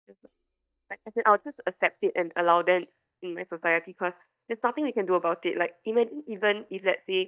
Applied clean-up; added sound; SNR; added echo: neural mask model DeepFilterNet 3.